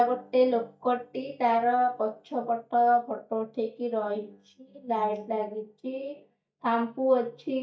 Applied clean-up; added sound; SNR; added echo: neural mask model DeepFilterNet 3.